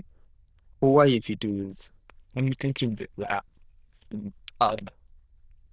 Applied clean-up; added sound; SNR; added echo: neural diffusion model UNIVERSE++.